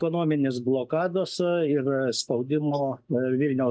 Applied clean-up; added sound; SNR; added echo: neural mask model DeepFilterNet 3.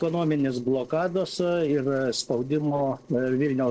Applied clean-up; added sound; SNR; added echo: neural separator model SepFormer DNS4.